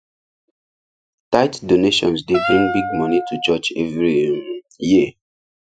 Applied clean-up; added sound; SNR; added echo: classical method Wiener filter.